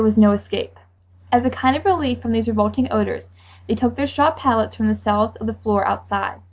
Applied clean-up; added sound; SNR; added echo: none; none; none; none.